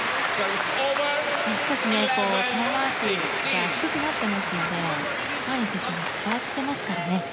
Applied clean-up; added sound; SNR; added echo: none; none; none; none.